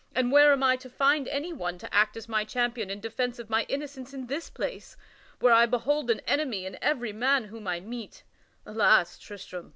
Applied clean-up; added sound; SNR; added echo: none; none; none; none.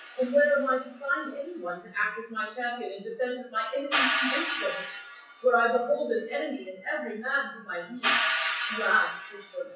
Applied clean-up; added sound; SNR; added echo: classical method WPE with log-MMSE.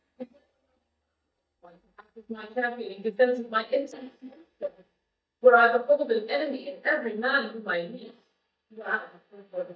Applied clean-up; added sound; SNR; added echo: neural mask model DeepFilterNet 3.